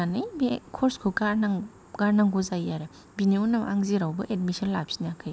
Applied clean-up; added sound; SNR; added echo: none; none; none; none.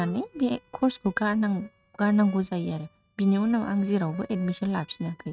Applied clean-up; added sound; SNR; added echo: neural mask model RNNoise.